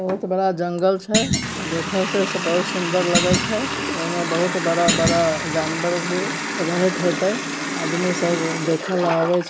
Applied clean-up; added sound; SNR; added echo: none; Thump, thud + Water tap, faucet; 2 dB; none.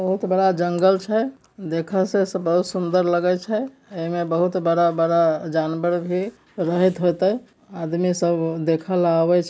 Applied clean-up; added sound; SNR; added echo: none; none; none; none.